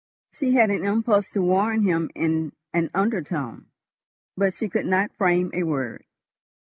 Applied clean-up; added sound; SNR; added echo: none; none; none; none.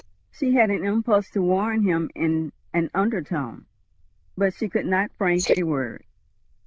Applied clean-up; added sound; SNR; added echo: neural diffusion model UNIVERSE++.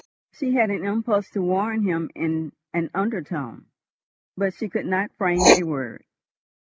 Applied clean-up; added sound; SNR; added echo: none; Writing; 4 dB; none.